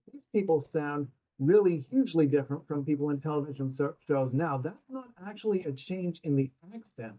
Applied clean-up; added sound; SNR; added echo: neural mask model DeepFilterNet 3.